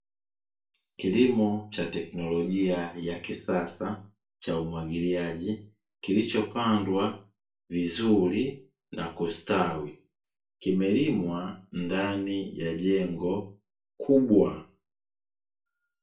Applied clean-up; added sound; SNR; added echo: none; none; none; reverberation time 0.3 s.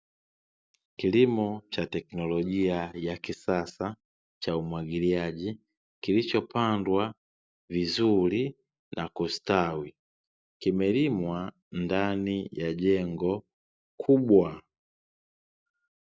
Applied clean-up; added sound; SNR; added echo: none; none; none; none.